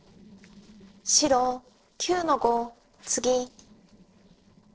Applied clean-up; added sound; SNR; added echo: neural separator model SepFormer DNS4.